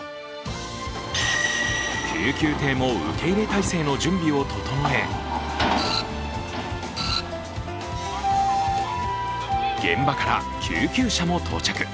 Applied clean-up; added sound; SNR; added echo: none; Printer; 5 dB; none.